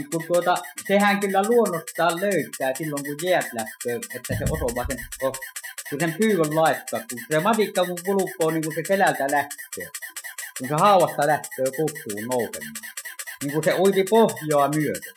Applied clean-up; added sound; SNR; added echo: classical method Wiener filter.